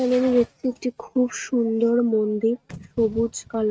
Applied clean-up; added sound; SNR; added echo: neural mask model RNNoise.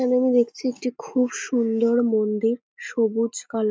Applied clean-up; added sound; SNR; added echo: none; none; none; none.